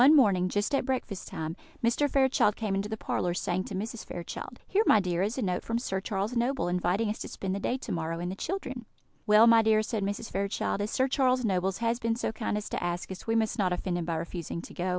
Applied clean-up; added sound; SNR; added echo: none; none; none; none.